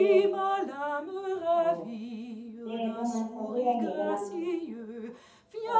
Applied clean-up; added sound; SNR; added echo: none; Drip; -5 dB; reverberation time 0.6 s.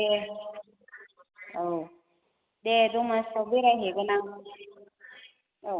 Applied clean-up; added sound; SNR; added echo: none; none; none; none.